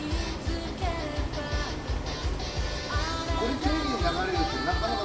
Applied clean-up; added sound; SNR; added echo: none; Engine; 9 dB; reverberation time 2.1 s.